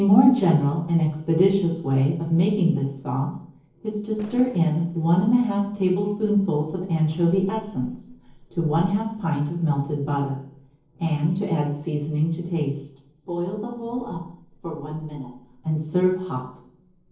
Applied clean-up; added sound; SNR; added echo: neural separator model SepFormer DNS4.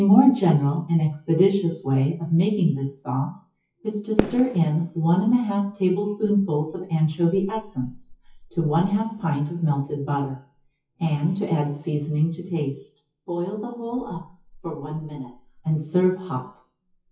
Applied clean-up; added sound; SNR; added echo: classical method WPE with log-MMSE.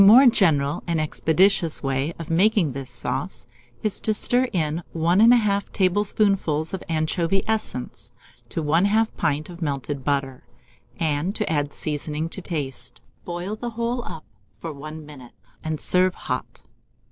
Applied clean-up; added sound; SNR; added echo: none; none; none; none.